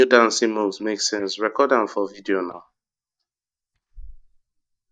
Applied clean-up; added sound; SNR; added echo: neural mask model DeepFilterNet 3.